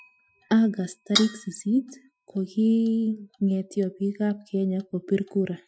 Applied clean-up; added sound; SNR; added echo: classical method Wiener filter.